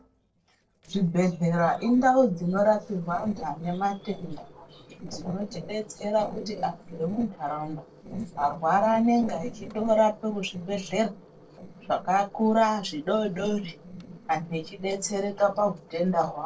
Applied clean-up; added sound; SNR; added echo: neural separator model SepFormer DNS4.